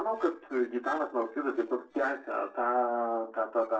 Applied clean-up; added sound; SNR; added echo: neural separator model SepFormer DNS4.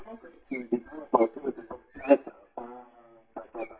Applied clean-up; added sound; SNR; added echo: neural mask model DeepFilterNet 3.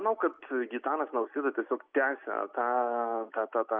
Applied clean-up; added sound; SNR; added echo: none; none; none; none.